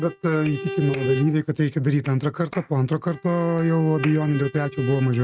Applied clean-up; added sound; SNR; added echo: neural mask model RNNoise.